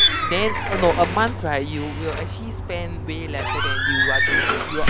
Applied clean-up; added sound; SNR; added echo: none; Squeak / Slam / Alarm / Wood; -3 dB; none.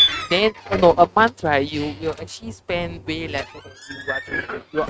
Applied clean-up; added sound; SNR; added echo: neural mask model RNNoise.